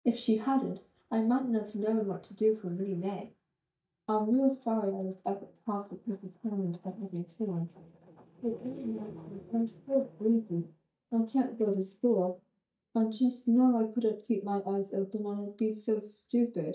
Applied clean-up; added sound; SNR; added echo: neural mask model DeepFilterNet 3.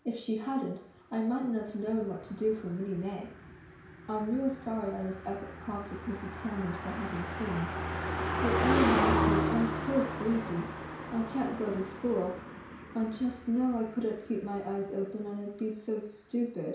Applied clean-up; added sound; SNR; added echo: none; Car passing by; 3 dB; reverberation time 0.6 s.